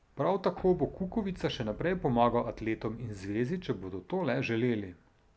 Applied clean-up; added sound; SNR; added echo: none; Boom; 18 dB; none.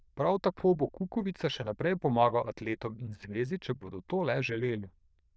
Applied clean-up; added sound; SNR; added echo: neural diffusion model UNIVERSE++.